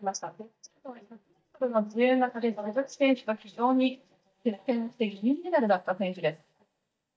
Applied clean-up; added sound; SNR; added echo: neural mask model DeepFilterNet 3.